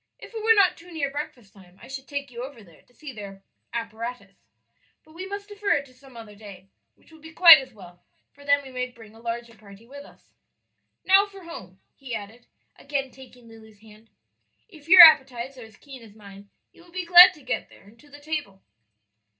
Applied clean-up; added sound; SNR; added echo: none; none; none; reverberation time 0.2 s.